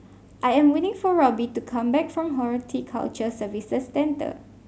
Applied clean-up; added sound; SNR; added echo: none; none; none; none.